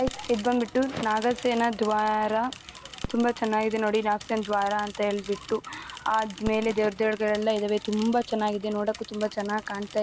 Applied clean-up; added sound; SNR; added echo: none; Mechanisms / Bicycle + Fireworks; 16 dB; none.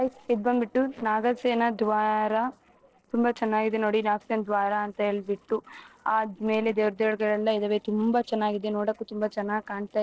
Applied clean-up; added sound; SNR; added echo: neural separator model SepFormer DNS4.